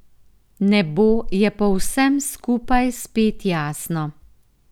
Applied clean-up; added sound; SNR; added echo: none; none; none; none.